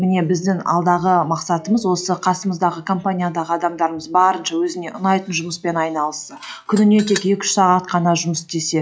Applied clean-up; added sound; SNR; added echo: classical method log-MMSE.